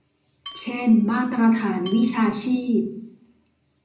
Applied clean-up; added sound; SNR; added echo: none; Dishes, pots, and pans / Glass / Bell; 19 dB; reverberation time 0.5 s.